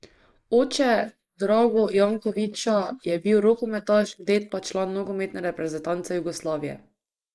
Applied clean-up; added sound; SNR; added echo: neural mask model Resemble Enhance denoiser.